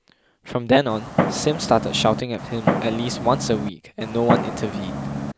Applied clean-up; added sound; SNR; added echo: none; Fireworks; 2 dB; none.